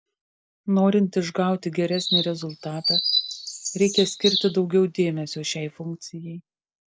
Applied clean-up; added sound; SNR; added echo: none; Chirp, tweet; 2 dB; none.